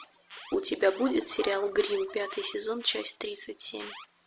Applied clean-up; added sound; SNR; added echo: none; Fowl + Alarm; 16 dB; none.